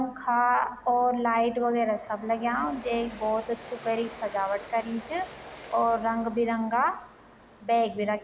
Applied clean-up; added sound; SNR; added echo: none; Train; 19 dB; none.